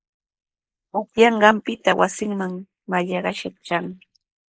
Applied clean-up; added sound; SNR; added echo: neural mask model Resemble Enhance denoiser.